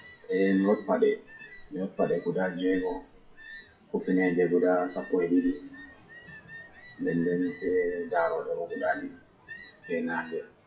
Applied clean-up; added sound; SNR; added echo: classical method WPE with log-MMSE.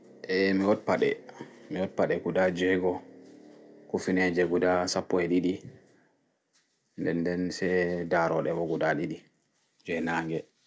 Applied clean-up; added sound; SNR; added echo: none; none; none; none.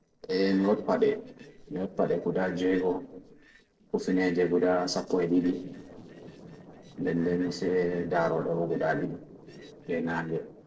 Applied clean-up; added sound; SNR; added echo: neural separator model SepFormer DNS4.